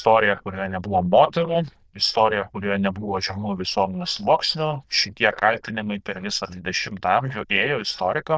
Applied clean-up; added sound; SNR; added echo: neural diffusion model UNIVERSE++.